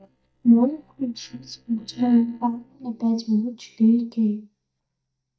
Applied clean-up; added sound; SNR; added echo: neural mask model DeepFilterNet 3.